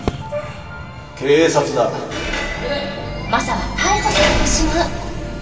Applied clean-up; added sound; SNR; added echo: none; Crowd / Fireworks; 16 dB; reverberation time 2.7 s.